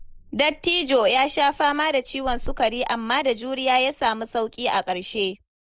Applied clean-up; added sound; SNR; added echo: neural mask model Resemble Enhance denoiser.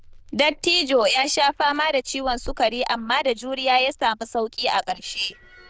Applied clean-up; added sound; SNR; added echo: neural diffusion model UNIVERSE++.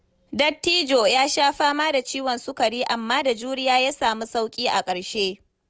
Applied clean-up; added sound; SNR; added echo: none; none; none; none.